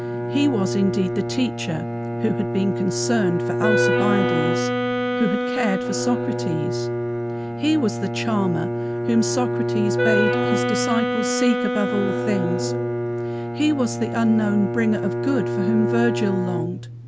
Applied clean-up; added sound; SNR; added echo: none; Bowed string instrument + Wind instrument, woodwind instrument; 0 dB; none.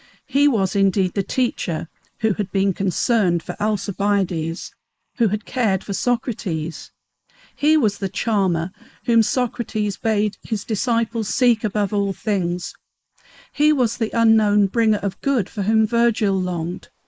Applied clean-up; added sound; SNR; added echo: neural mask model Resemble Enhance denoiser.